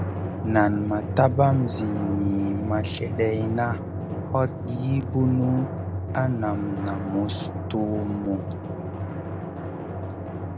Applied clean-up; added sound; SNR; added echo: none; Drum; 4 dB; none.